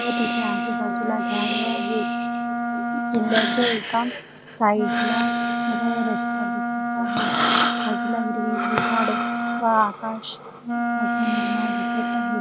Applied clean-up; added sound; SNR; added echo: none; Breathing + Wind instrument, woodwind instrument; -3 dB; none.